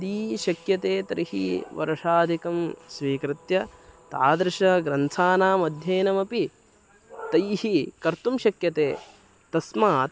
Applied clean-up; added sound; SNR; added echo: none; none; none; none.